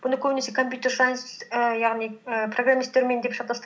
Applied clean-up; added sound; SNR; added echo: none; none; none; none.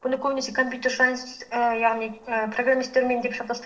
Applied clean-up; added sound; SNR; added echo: neural separator model SepFormer DNS4.